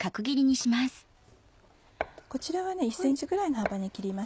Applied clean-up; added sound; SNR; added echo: none; none; none; none.